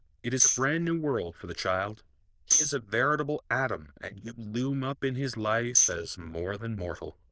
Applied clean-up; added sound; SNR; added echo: neural diffusion model UNIVERSE++.